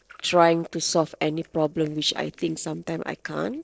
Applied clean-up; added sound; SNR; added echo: neural separator model SepFormer DNS4.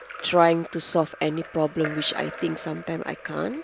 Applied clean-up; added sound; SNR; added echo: none; Drip / Trickle, dribble / Splash, splatter; 15 dB; none.